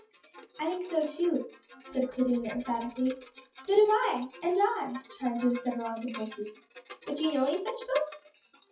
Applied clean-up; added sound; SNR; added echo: classical method WPE with log-MMSE.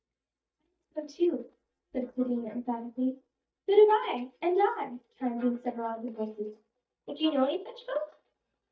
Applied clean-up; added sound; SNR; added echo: neural mask model DeepFilterNet 3.